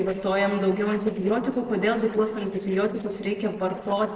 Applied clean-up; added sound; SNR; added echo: neural separator model SepFormer DNS4.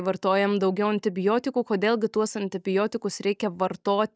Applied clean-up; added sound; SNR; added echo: none; none; none; none.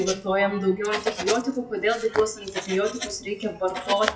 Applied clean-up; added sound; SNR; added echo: classical method WPE with log-MMSE.